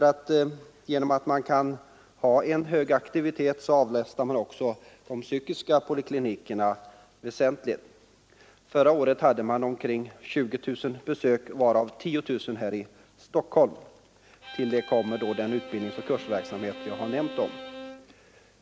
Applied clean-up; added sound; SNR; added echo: none; Bowed string instrument; 14 dB; none.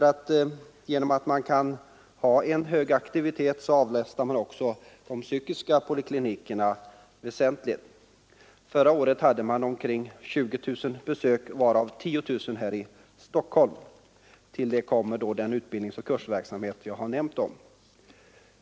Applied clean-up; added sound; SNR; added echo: none; none; none; none.